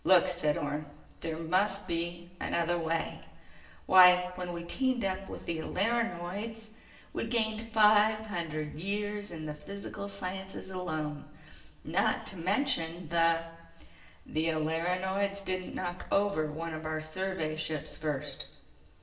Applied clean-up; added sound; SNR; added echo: none; none; none; reverberation time 0.9 s.